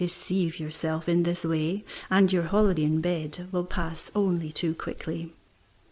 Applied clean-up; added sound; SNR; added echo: none; none; none; none.